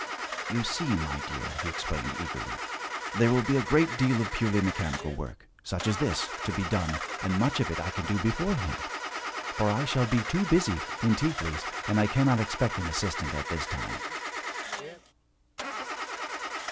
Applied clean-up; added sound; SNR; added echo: none; Engine starting / Car; 6 dB; none.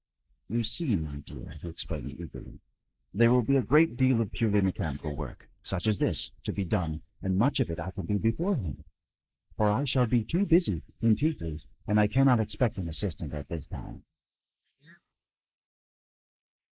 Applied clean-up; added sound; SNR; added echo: neural mask model Resemble Enhance denoiser.